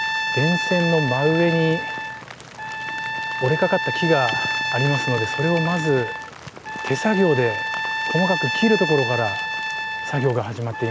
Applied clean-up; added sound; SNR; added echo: none; Trumpet; 4 dB; none.